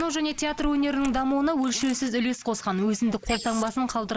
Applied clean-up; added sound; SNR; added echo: neural mask model Resemble Enhance denoiser.